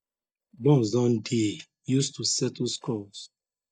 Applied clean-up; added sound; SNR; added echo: neural mask model DeepFilterNet 3.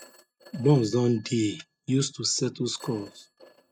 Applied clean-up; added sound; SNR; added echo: neural mask model RNNoise.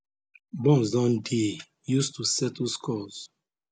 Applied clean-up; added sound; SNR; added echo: none; none; none; none.